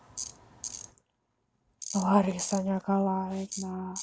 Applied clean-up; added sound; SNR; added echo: none; Tools; 12 dB; none.